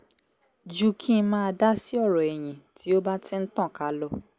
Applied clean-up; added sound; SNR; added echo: none; none; none; none.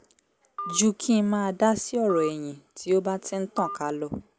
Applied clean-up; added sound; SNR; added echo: none; Telephone; 14 dB; none.